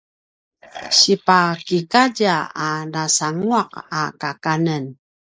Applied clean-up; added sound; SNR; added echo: neural mask model Resemble Enhance denoiser.